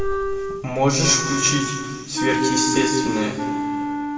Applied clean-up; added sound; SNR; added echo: none; Wind instrument, woodwind instrument; 3 dB; reverberation time 2.1 s.